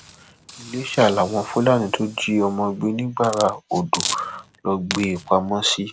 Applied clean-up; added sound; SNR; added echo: none; Hiss; 14 dB; none.